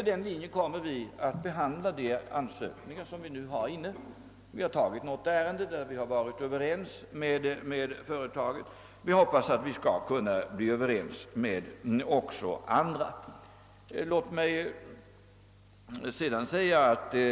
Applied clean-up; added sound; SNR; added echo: none; none; none; none.